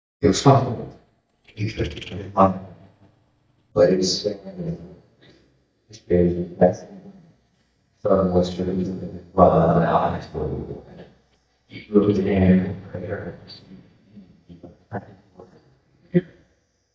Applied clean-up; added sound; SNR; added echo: neural mask model DeepFilterNet 3.